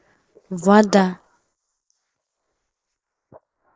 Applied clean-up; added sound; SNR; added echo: neural mask model Resemble Enhance denoiser.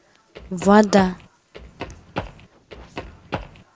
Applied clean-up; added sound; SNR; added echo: none; Run; 12 dB; none.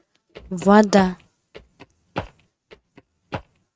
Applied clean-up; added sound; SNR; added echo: neural mask model RNNoise.